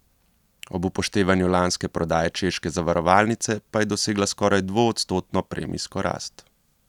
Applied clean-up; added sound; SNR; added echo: none; none; none; none.